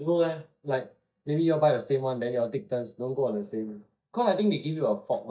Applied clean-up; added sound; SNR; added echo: neural mask model DeepFilterNet 3.